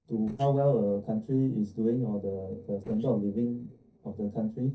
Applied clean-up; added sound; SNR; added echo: neural separator model SepFormer DNS4.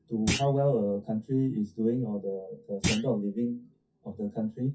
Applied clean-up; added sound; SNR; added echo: classical method WPE with log-MMSE.